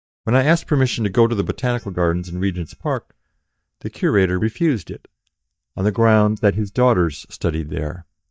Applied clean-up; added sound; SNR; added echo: neural mask model DeepFilterNet 3.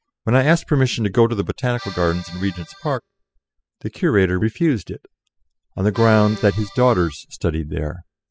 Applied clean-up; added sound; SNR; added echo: classical method spectral subtraction.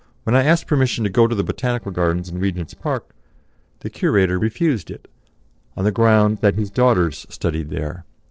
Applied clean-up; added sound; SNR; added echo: neural separator model SepFormer DNS4.